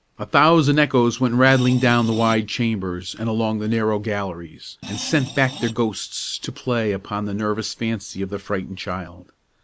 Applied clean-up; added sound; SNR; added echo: none; Screech; 13 dB; none.